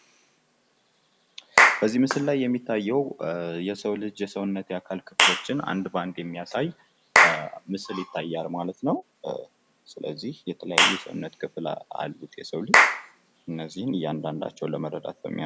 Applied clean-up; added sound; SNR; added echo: none; Clapping / Chirp, tweet; -2 dB; none.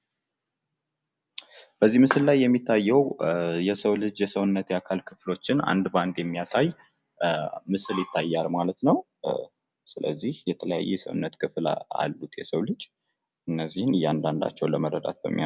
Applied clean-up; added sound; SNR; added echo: none; none; none; none.